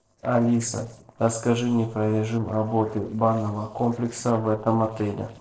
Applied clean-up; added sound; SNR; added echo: neural separator model SepFormer DNS4.